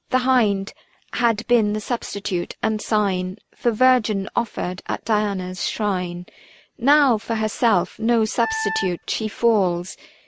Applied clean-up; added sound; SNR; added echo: none; Wind instrument, woodwind instrument; 7 dB; none.